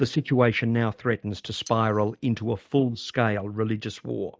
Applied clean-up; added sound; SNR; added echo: neural mask model DeepFilterNet 3.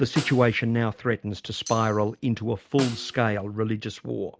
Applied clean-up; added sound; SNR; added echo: none; Tambourine + Snare drum; 15 dB; none.